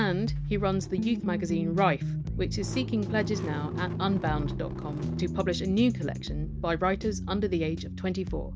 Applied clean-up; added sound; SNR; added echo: none; Engine starting / Car; 14 dB; none.